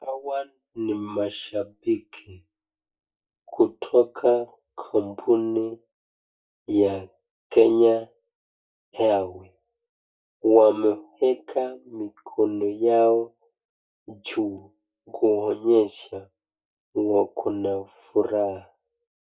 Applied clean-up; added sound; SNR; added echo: neural mask model DeepFilterNet 3.